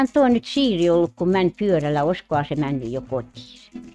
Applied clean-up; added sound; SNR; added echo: neural mask model RNNoise.